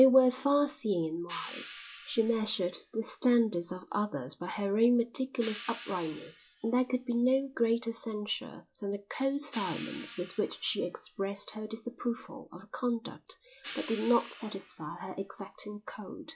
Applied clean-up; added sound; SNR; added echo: classical method log-MMSE.